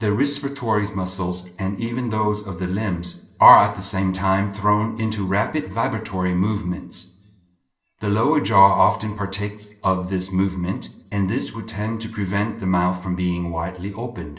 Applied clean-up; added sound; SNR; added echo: none; none; none; reverberation time 0.6 s.